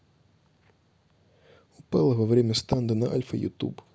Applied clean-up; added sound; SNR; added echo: none; none; none; none.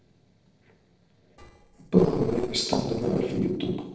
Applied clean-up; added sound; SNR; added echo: neural separator model SepFormer DNS4.